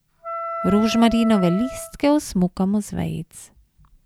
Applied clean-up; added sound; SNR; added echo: none; Wind instrument, woodwind instrument; 9 dB; none.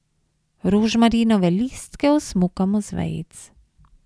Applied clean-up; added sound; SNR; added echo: none; none; none; none.